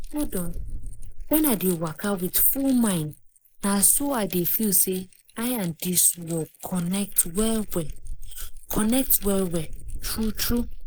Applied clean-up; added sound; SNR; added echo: neural mask model Resemble Enhance denoiser.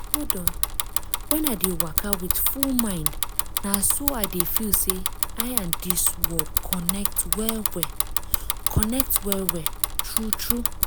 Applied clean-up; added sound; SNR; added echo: none; Bicycle; -3 dB; none.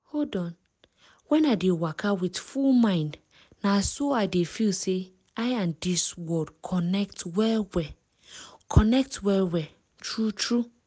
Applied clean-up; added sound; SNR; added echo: none; none; none; none.